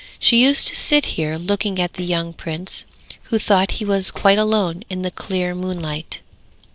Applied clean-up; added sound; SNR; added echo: neural separator model SepFormer DNS4.